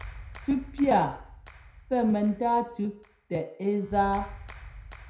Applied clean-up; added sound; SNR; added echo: none; Clapping; 16 dB; reverberation time 0.5 s.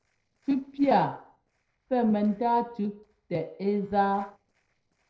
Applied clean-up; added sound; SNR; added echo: neural separator model SepFormer DNS4.